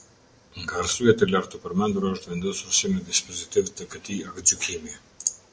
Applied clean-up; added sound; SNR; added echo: none; none; none; none.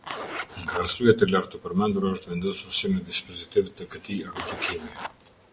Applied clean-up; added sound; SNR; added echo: none; Zipper (clothing); 10 dB; none.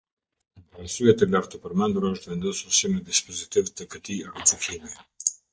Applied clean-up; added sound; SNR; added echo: neural mask model DeepFilterNet 3.